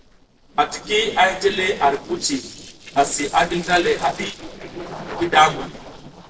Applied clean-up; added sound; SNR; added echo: neural separator model SepFormer DNS4.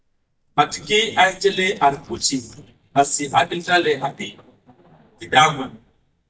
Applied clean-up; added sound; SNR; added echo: neural mask model DeepFilterNet 3.